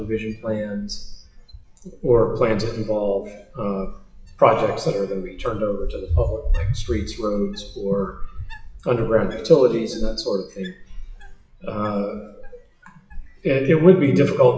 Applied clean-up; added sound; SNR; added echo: classical method WPE with log-MMSE.